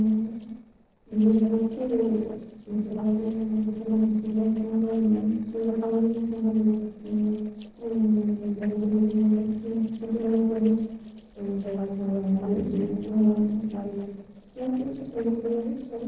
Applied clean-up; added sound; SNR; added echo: neural separator model SepFormer DNS4.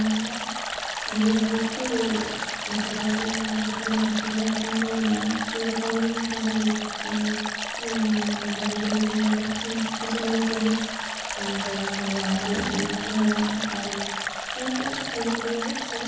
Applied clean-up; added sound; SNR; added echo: none; Stream; 4 dB; reverberation time 1.1 s.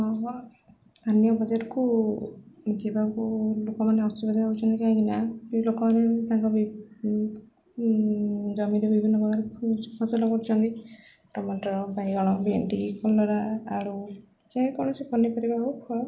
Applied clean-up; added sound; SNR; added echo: none; none; none; none.